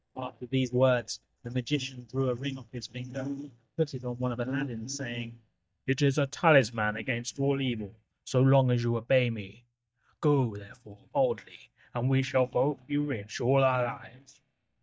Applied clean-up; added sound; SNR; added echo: neural mask model DeepFilterNet 3.